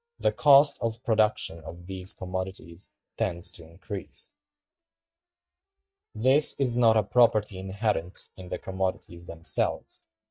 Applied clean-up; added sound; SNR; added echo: neural mask model DeepFilterNet 3.